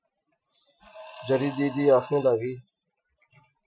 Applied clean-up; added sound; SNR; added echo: classical method Wiener filter.